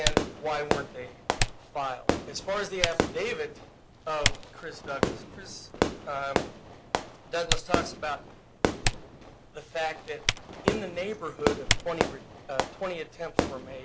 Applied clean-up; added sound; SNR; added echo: none; Fireworks + Typing; -4 dB; none.